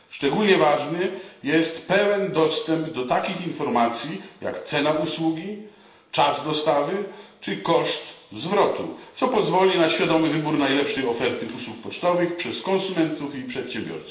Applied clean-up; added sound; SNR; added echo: none; none; none; reverberation time 0.7 s.